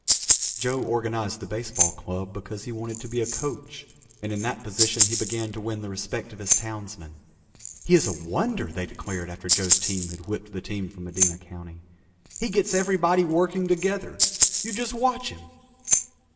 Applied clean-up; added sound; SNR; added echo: none; Rattle (instrument); 1 dB; reverberation time 1.4 s.